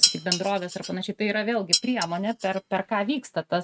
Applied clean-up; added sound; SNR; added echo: neural mask model RNNoise.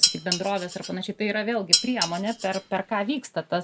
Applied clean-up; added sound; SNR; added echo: none; Dishes, pots, and pans; -1 dB; none.